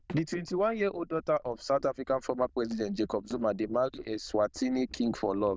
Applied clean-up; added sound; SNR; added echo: neural diffusion model UNIVERSE++.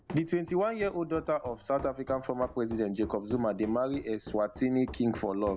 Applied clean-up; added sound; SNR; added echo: none; Run; 16 dB; none.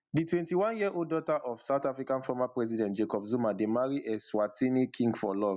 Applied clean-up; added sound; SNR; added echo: none; none; none; none.